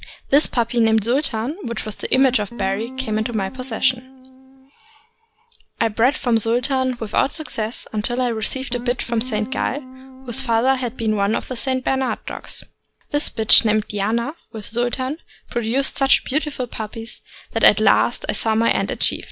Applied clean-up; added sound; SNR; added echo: none; Guitar; 13 dB; none.